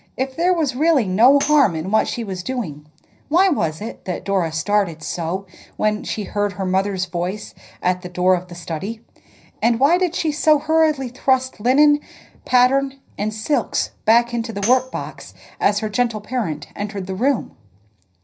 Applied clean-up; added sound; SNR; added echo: none; Tambourine; 14 dB; reverberation time 0.4 s.